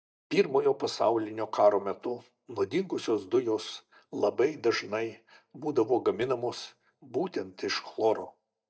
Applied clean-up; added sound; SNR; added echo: neural mask model DeepFilterNet 3.